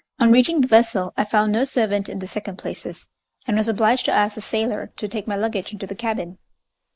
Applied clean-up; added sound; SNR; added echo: neural mask model Resemble Enhance denoiser.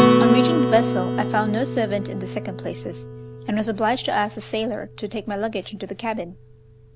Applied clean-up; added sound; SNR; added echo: none; Acoustic guitar; -1 dB; none.